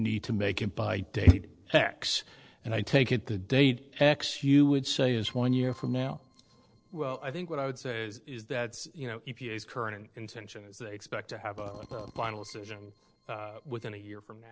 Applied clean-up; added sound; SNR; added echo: neural separator model SepFormer DNS4.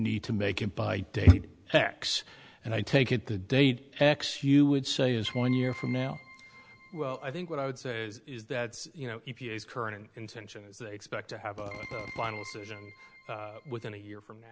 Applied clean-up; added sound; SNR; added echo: none; Drill + Keyboard (musical); 17 dB; none.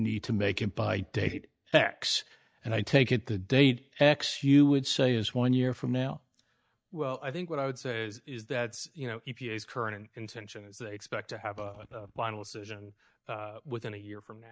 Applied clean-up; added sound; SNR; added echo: neural mask model DeepFilterNet 3.